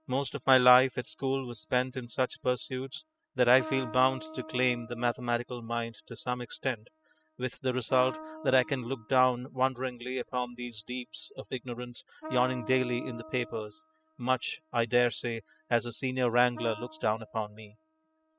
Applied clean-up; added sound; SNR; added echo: classical method spectral subtraction.